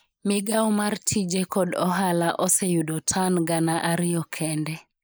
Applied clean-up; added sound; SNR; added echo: neural mask model Resemble Enhance denoiser.